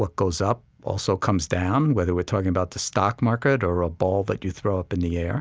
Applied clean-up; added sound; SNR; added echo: none; none; none; none.